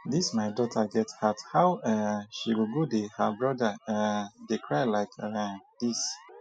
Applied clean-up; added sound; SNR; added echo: classical method spectral subtraction.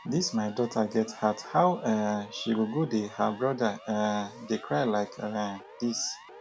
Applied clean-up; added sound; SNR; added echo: none; Siren; 20 dB; none.